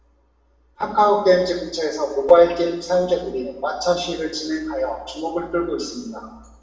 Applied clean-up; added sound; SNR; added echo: none; none; none; reverberation time 0.8 s.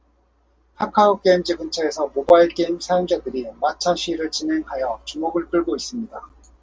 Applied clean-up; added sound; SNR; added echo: none; none; none; none.